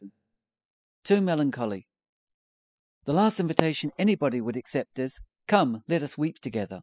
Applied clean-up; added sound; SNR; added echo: classical method spectral subtraction.